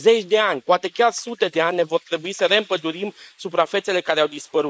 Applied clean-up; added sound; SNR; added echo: neural mask model Resemble Enhance denoiser.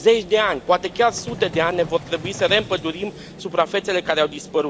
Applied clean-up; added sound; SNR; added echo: none; Vehicle; 15 dB; none.